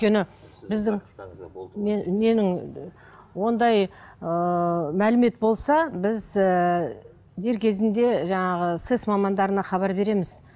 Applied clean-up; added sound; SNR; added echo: none; none; none; none.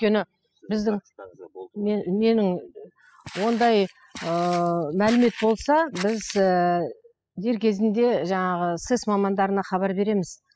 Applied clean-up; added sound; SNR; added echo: classical method spectral subtraction.